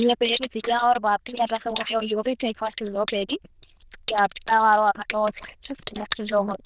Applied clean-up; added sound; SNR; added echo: neural diffusion model UNIVERSE++.